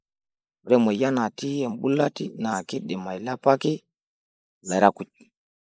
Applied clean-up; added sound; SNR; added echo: neural mask model Resemble Enhance denoiser.